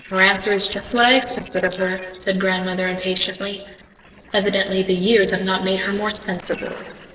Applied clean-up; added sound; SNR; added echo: neural separator model SepFormer DNS4.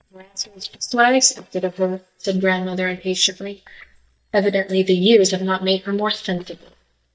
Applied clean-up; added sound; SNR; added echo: neural mask model DeepFilterNet 3.